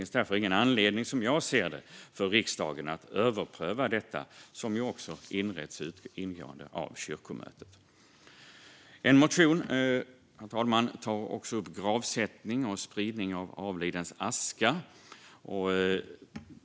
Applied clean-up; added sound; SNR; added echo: none; none; none; none.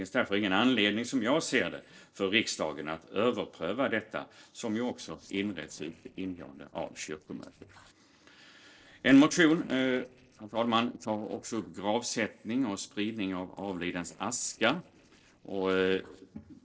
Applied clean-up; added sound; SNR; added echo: neural separator model SepFormer DNS4.